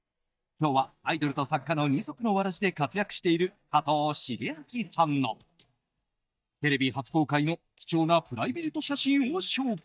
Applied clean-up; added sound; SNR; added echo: neural mask model DeepFilterNet 3.